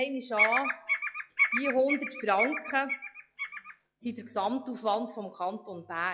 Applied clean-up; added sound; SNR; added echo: classical method log-MMSE.